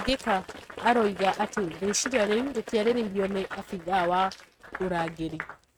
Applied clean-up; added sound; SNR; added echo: neural mask model RNNoise.